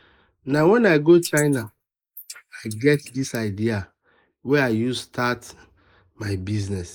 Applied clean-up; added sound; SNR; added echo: neural mask model Resemble Enhance denoiser.